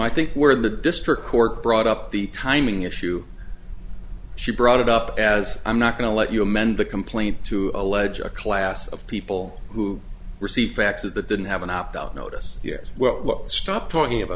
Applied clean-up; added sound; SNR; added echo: none; none; none; none.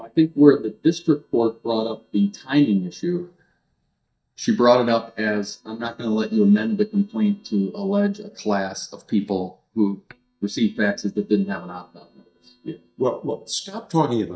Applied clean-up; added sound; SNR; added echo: neural mask model DeepFilterNet 3.